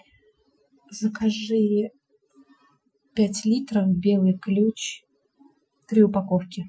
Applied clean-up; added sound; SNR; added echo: classical method Wiener filter.